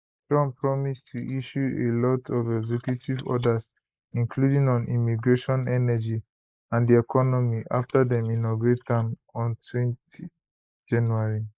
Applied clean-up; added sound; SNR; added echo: neural mask model Resemble Enhance denoiser.